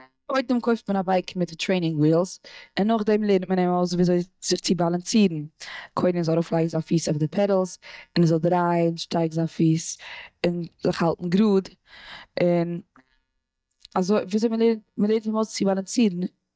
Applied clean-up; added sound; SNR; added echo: neural mask model DeepFilterNet 3.